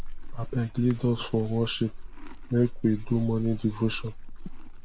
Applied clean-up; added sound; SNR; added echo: none; Livestock, farm animals, working animals; 7 dB; none.